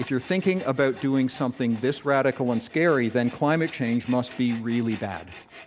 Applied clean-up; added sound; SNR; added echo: none; Tools; 17 dB; none.